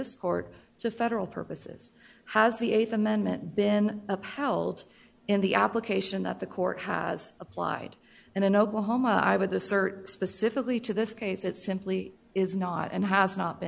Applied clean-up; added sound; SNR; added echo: none; none; none; none.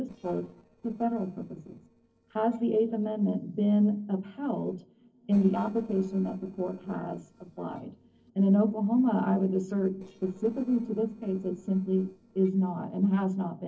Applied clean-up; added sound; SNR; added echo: neural separator model SepFormer DNS4.